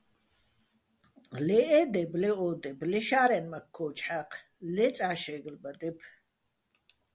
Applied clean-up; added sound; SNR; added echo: none; none; none; none.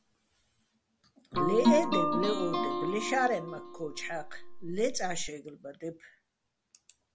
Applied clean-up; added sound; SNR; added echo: none; Guitar; -2 dB; none.